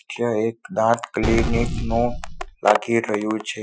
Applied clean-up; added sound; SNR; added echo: classical method Wiener filter.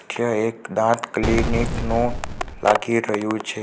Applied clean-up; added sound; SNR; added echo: none; Boom; 2 dB; none.